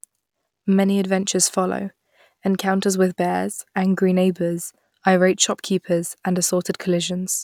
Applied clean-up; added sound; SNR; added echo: none; none; none; none.